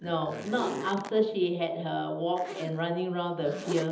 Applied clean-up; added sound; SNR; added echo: none; Zipper (clothing); 11 dB; reverberation time 1.2 s.